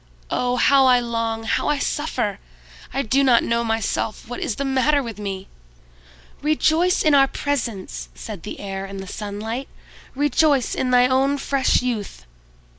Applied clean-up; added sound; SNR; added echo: none; none; none; none.